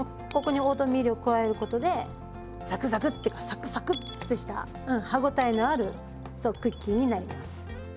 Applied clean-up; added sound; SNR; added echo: none; Coin (dropping) / Dishes, pots, and pans; 11 dB; none.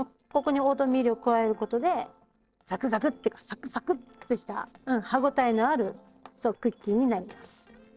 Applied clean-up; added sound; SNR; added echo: neural separator model SepFormer DNS4.